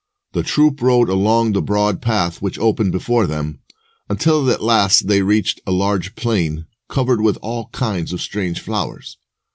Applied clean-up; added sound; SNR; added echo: none; none; none; none.